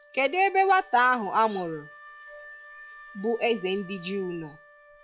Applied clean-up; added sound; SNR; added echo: classical method log-MMSE.